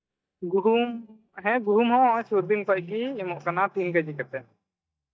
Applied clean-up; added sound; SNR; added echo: neural mask model DeepFilterNet 3.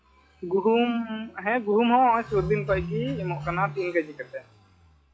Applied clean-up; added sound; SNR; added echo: classical method log-MMSE.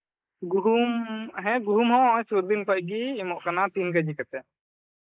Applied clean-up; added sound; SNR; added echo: neural mask model Resemble Enhance denoiser.